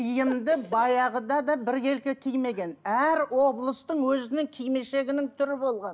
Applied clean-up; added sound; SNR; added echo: none; none; none; none.